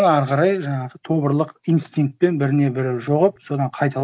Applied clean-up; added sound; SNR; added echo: none; none; none; none.